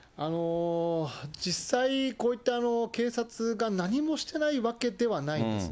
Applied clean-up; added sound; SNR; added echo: none; none; none; none.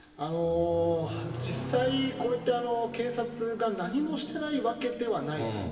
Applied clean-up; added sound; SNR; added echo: none; Accelerating, revving, vroom; 12 dB; reverberation time 2.4 s.